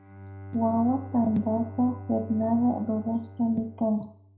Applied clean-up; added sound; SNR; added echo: none; Bowed string instrument; 14 dB; reverberation time 0.5 s.